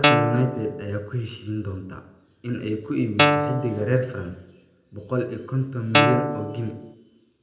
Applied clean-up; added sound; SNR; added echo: none; Guitar; -5 dB; reverberation time 0.7 s.